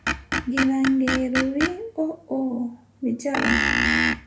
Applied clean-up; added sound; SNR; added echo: none; Screech; 1 dB; reverberation time 0.3 s.